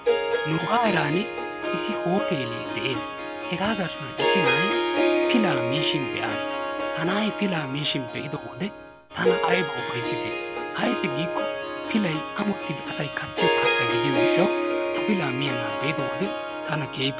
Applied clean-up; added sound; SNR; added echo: none; Harp; -2 dB; none.